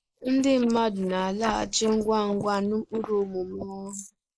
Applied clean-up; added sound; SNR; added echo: neural mask model Resemble Enhance denoiser.